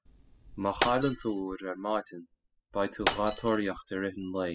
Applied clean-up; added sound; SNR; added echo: classical method spectral subtraction.